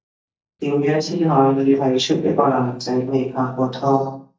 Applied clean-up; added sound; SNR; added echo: neural mask model DeepFilterNet 3.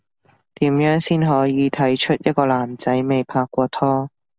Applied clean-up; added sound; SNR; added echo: none; none; none; none.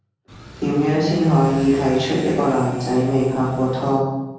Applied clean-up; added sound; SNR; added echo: none; Motorcycle / Accelerating, revving, vroom; 19 dB; reverberation time 1.3 s.